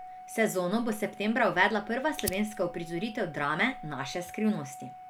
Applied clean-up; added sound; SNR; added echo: none; Organ + Fire; 14 dB; none.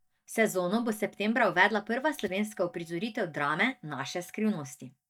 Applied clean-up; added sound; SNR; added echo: neural mask model DeepFilterNet 3.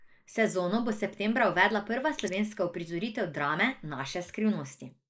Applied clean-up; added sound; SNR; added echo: neural mask model Resemble Enhance denoiser.